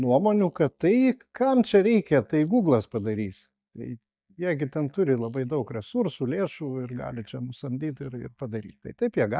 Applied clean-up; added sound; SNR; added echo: neural mask model DeepFilterNet 3.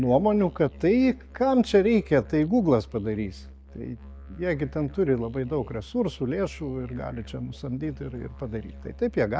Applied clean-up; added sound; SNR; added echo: none; Musical instrument; 18 dB; none.